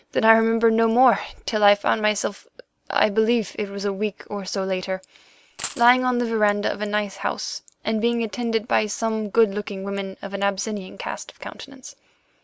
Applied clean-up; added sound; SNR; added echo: none; Coin (dropping); 14 dB; none.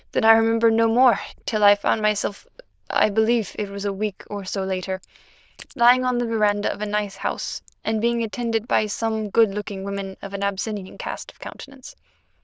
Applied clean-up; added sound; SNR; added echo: neural diffusion model UNIVERSE++.